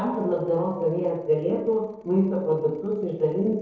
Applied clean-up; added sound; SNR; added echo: neural separator model SepFormer DNS4.